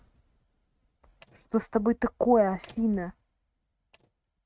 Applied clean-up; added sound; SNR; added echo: neural mask model RNNoise.